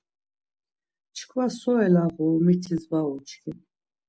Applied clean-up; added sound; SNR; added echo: none; none; none; none.